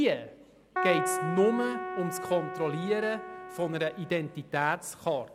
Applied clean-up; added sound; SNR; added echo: none; Keyboard (musical); 5 dB; none.